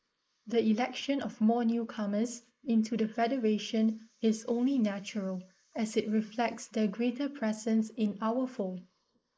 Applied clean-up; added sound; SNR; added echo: neural mask model Resemble Enhance denoiser.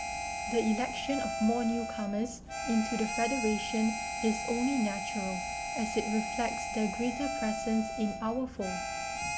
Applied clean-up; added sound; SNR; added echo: none; Harmonica; 4 dB; none.